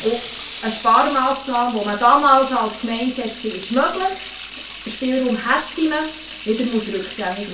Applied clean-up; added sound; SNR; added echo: none; Sink (filling or washing) / Water tap, faucet; 4 dB; reverberation time 0.3 s.